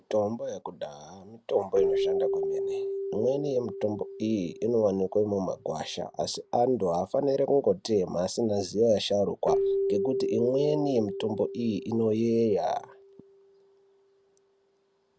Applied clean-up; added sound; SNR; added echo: none; Keyboard (musical); 6 dB; none.